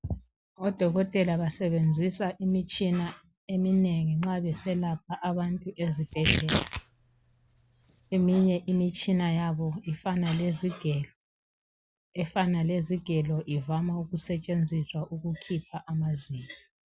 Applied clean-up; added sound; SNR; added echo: none; Tearing; 3 dB; none.